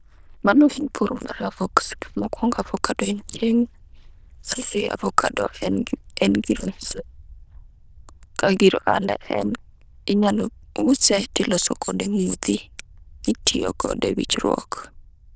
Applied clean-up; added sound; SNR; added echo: neural diffusion model UNIVERSE++.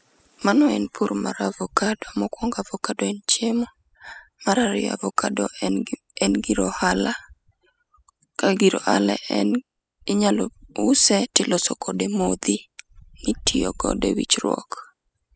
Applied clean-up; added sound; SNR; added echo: classical method spectral subtraction.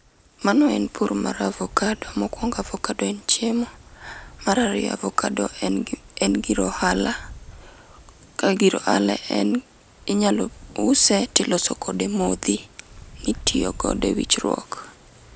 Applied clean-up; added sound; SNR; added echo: none; Wind; 19 dB; none.